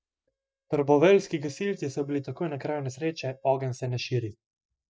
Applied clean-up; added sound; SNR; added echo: neural mask model DeepFilterNet 3.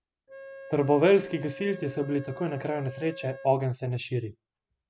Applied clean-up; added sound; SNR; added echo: none; Organ; 15 dB; none.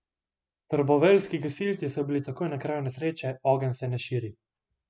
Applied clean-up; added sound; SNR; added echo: none; none; none; none.